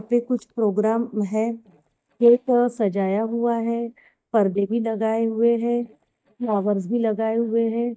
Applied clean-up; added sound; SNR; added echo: neural mask model DeepFilterNet 3.